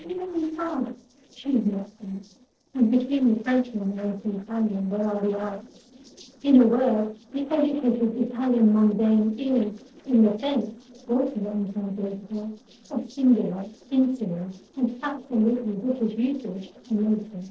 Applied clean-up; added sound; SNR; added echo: neural separator model SepFormer DNS4.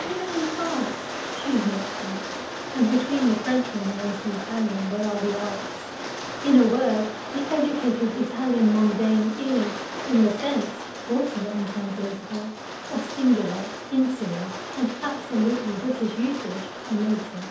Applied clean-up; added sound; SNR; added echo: none; Rain; 9 dB; reverberation time 0.6 s.